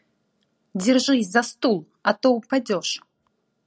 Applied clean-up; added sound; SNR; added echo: none; none; none; none.